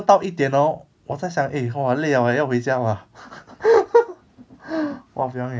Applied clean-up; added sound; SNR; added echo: none; none; none; none.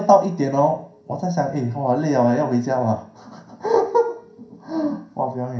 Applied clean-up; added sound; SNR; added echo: none; none; none; reverberation time 0.5 s.